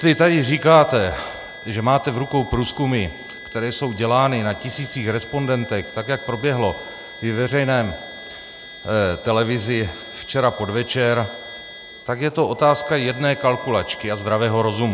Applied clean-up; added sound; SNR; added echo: none; Harmonica; 15 dB; none.